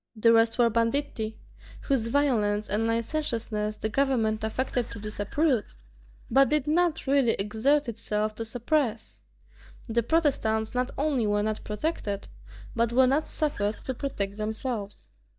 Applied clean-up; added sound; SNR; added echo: neural mask model DeepFilterNet 3.